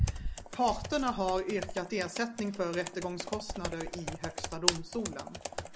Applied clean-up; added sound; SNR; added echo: none; Computer keyboard; 3 dB; none.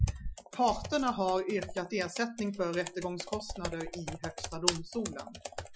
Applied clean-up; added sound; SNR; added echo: classical method Wiener filter.